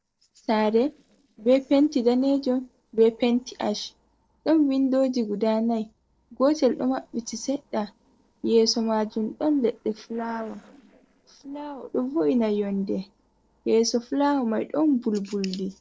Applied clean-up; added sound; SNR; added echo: neural separator model SepFormer DNS4.